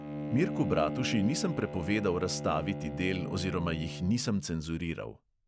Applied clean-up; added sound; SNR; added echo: none; Bowed string instrument; 7 dB; none.